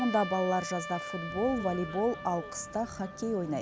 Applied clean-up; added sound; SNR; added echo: none; Trumpet; 10 dB; none.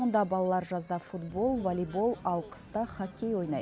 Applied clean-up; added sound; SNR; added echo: none; none; none; none.